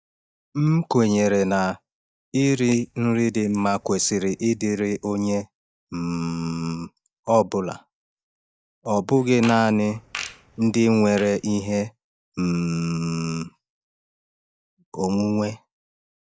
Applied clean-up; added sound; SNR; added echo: neural mask model DeepFilterNet 3.